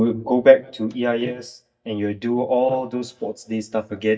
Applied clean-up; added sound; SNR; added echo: neural mask model DeepFilterNet 3.